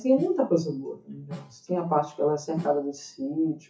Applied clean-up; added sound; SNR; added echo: classical method WPE with log-MMSE.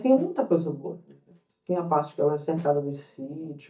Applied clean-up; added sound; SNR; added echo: neural mask model DeepFilterNet 3.